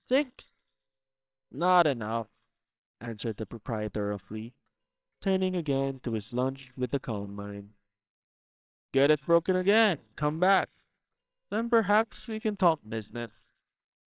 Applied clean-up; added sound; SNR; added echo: neural separator model SepFormer WHAMR!.